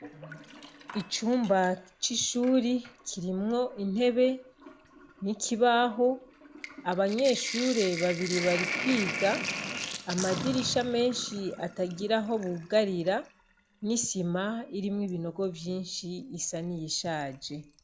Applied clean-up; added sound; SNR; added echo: none; Sink (filling or washing); 11 dB; none.